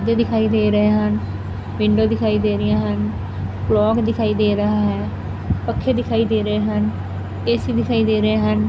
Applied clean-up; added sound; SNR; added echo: none; none; none; none.